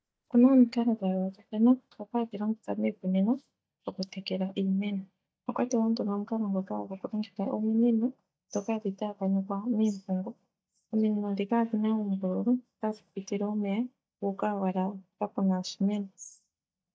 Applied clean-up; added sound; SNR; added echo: neural mask model DeepFilterNet 3.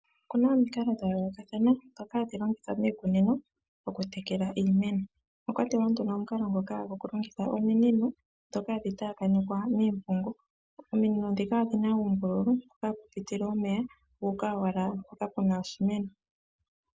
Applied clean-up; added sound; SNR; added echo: none; none; none; none.